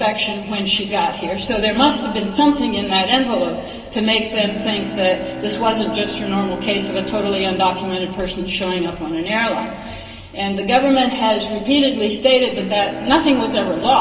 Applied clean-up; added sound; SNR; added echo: none; Bowed string instrument; 15 dB; reverberation time 2.0 s.